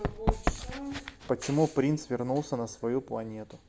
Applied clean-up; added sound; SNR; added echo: none; Run; 5 dB; none.